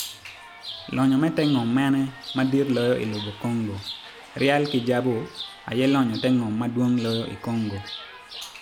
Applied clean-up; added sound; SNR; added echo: none; Chirp, tweet; 15 dB; none.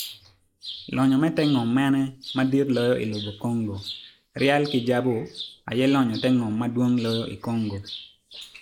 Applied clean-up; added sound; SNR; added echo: neural mask model Resemble Enhance denoiser.